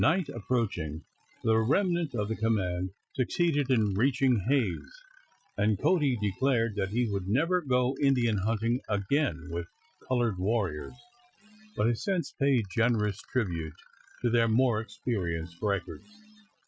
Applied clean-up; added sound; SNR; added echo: classical method Wiener filter.